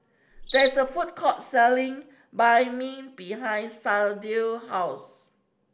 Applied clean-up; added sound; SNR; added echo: none; Cricket; 16 dB; none.